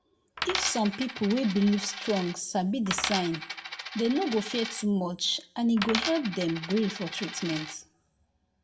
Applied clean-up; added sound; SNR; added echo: none; Coin (dropping); 7 dB; reverberation time 0.2 s.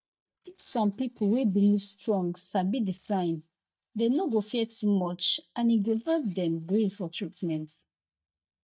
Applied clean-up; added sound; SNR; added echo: neural mask model DeepFilterNet 3.